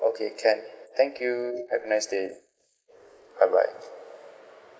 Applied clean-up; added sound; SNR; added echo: neural mask model Resemble Enhance denoiser.